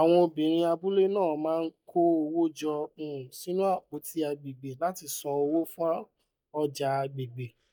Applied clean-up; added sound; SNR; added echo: neural mask model DeepFilterNet 3.